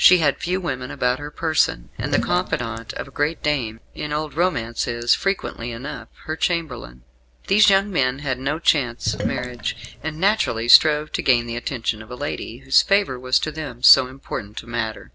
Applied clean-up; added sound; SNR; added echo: none; Sink (filling or washing); 9 dB; none.